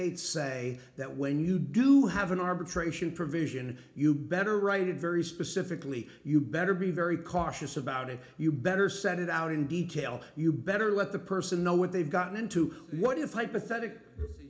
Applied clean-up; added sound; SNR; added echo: none; none; none; reverberation time 0.4 s.